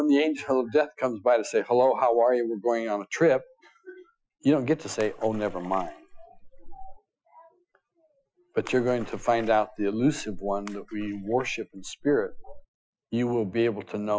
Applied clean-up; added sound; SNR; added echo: classical method Wiener filter.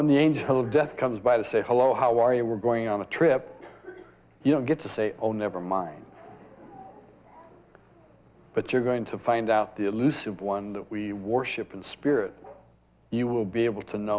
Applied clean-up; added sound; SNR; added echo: none; none; none; none.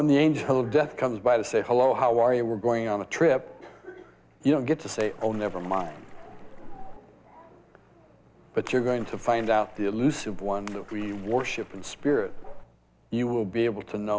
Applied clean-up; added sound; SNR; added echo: none; Splash, splatter; 13 dB; none.